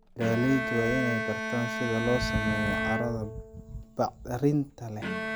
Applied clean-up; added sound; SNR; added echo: none; Bowed string instrument; 3 dB; none.